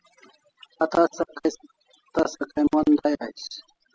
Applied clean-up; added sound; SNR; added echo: classical method spectral subtraction.